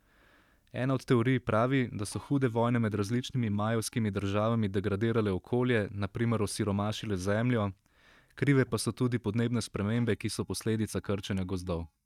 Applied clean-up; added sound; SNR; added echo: neural mask model DeepFilterNet 3.